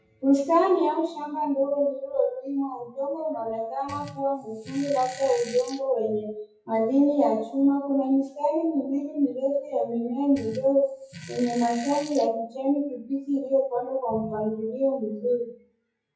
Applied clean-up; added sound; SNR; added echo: classical method WPE with log-MMSE.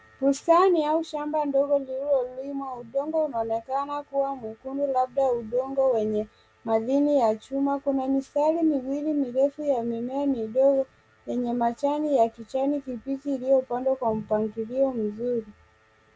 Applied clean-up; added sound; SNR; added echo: none; none; none; none.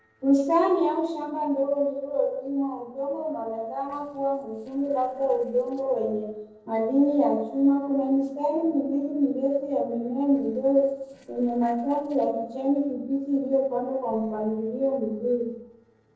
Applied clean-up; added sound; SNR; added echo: neural separator model SepFormer DNS4.